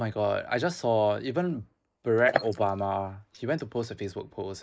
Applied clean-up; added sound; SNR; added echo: neural mask model Resemble Enhance denoiser.